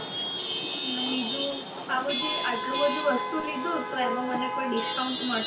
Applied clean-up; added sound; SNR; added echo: none; Chatter / Traffic noise, roadway noise / Vehicle horn, car horn, honking / Engine; 0 dB; reverberation time 0.3 s.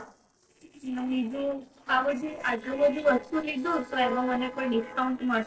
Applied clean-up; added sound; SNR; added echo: neural separator model SepFormer DNS4.